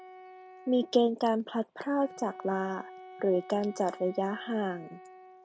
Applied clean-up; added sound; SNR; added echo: none; Wind instrument, woodwind instrument; 18 dB; none.